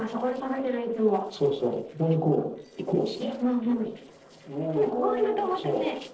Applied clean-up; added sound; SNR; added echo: neural separator model SepFormer DNS4.